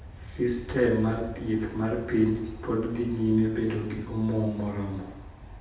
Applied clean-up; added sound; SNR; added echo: none; Aircraft; 14 dB; reverberation time 0.8 s.